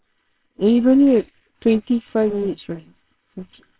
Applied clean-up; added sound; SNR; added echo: neural separator model SepFormer WHAMR!.